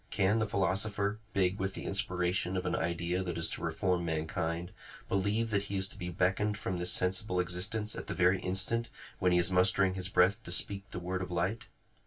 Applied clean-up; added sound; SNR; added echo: none; none; none; reverberation time 0.1 s.